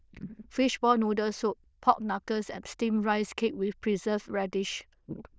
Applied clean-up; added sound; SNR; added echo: neural diffusion model UNIVERSE++.